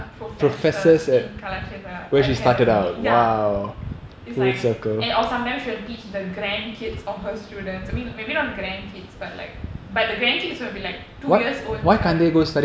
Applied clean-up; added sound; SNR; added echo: none; none; none; none.